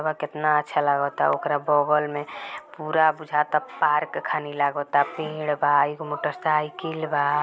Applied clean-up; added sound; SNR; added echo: none; none; none; none.